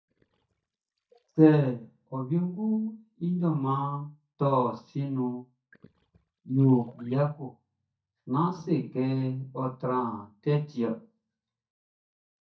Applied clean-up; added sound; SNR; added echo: neural mask model DeepFilterNet 3.